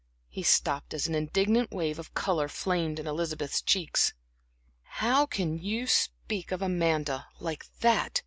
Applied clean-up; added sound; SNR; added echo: none; none; none; none.